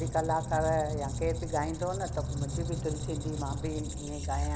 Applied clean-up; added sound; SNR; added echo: none; Squeak; 1 dB; none.